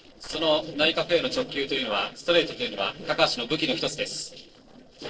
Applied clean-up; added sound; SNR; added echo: neural separator model SepFormer DNS4.